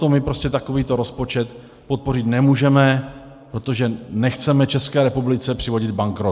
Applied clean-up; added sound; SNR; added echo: none; none; none; none.